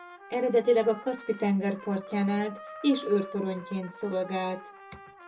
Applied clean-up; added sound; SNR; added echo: none; Trumpet; 16 dB; reverberation time 0.2 s.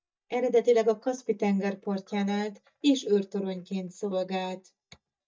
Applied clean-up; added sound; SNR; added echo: neural mask model DeepFilterNet 3.